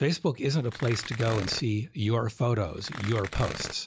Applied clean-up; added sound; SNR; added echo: none; Tearing; 11 dB; none.